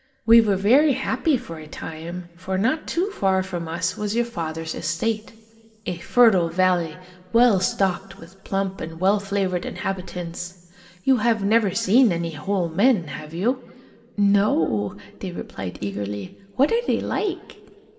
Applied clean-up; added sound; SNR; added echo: none; none; none; reverberation time 1.5 s.